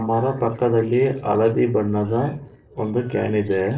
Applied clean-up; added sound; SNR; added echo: neural separator model SepFormer DNS4.